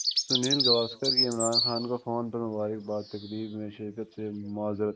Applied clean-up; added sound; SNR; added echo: neural mask model Resemble Enhance denoiser.